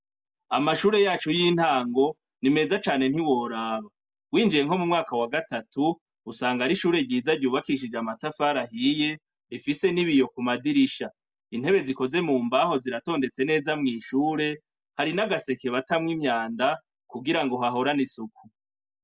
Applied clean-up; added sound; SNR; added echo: none; none; none; none.